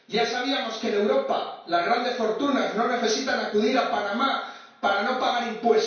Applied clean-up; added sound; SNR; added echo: none; none; none; reverberation time 0.5 s.